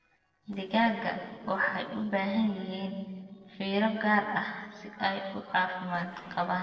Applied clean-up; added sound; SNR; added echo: neural separator model SepFormer DNS4.